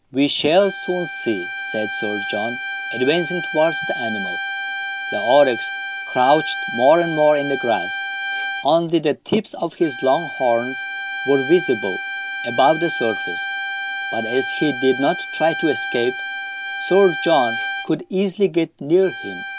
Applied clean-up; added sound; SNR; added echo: none; Bowed string instrument; 7 dB; none.